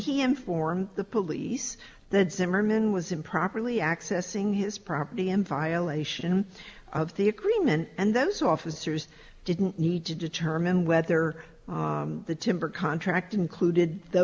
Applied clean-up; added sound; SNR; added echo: none; none; none; none.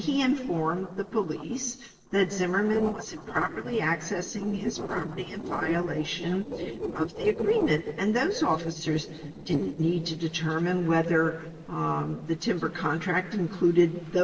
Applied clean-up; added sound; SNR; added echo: neural separator model SepFormer DNS4.